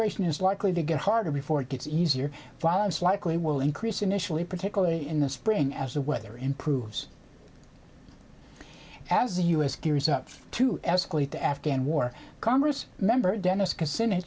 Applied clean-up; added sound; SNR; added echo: none; none; none; none.